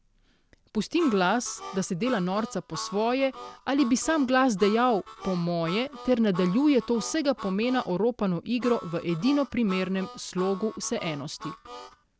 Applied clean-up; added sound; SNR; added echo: none; Harmonica; 15 dB; none.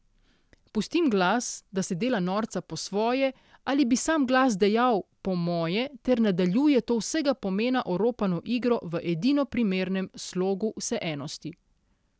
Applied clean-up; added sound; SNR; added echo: none; none; none; none.